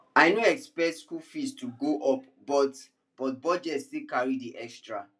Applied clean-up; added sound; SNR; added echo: none; none; none; none.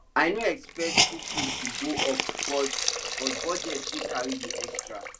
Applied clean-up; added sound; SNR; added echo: none; Hiss; -1 dB; none.